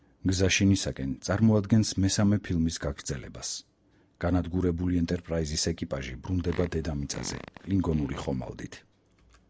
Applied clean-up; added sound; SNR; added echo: none; Fart; 16 dB; none.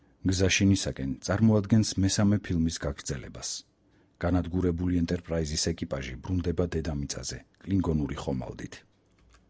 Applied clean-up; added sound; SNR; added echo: none; none; none; none.